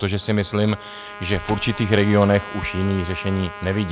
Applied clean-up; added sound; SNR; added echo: none; Trumpet + Squeak / Slam / Wood; 14 dB; none.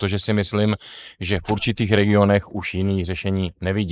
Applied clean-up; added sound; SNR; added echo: neural mask model Resemble Enhance denoiser.